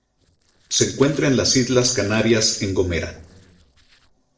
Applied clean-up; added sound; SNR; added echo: neural separator model SepFormer DNS4.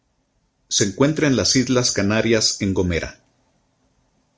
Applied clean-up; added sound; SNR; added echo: none; none; none; none.